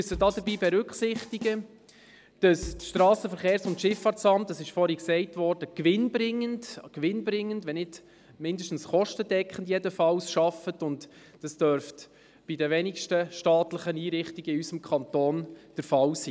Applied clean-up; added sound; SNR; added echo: none; Drum / Drum kit; 14 dB; none.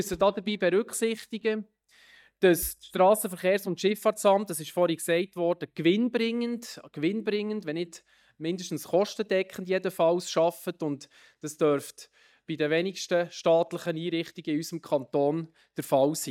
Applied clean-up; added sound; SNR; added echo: neural mask model DeepFilterNet 3.